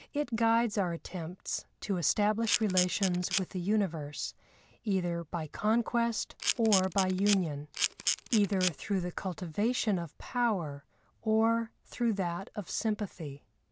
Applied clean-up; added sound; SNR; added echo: none; Camera; 4 dB; none.